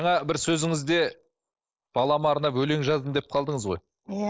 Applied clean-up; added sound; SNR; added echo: neural mask model Resemble Enhance denoiser.